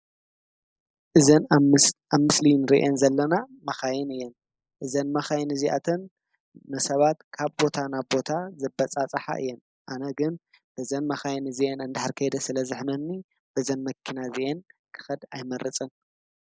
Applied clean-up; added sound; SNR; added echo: neural mask model Resemble Enhance denoiser.